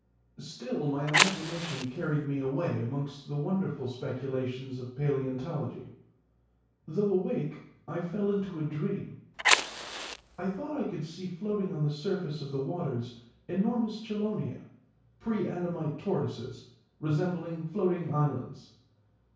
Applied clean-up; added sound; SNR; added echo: none; Fire; -3 dB; reverberation time 0.6 s.